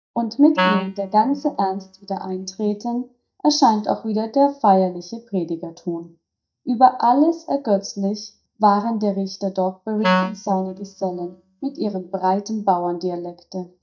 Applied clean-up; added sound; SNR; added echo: neural mask model DeepFilterNet 3.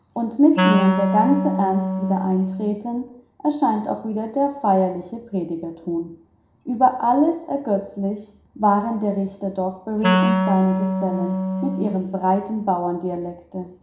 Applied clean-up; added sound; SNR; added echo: none; Wind instrument, woodwind instrument; 0 dB; reverberation time 0.3 s.